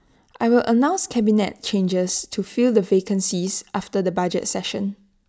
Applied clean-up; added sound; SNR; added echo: none; none; none; none.